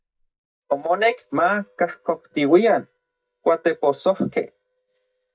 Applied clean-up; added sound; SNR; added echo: neural mask model DeepFilterNet 3.